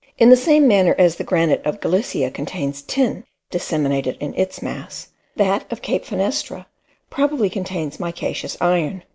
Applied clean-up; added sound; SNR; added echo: none; none; none; none.